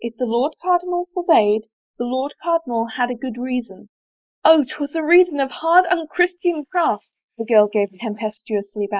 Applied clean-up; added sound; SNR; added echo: neural mask model Resemble Enhance denoiser.